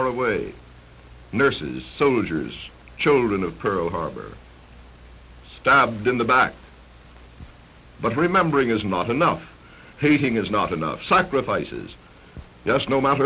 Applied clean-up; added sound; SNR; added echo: none; none; none; none.